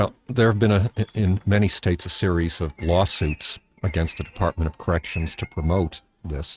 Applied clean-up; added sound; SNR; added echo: neural mask model RNNoise.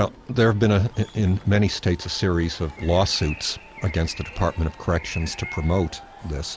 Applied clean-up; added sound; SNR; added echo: none; Crowd / Cheering + Bird; 19 dB; none.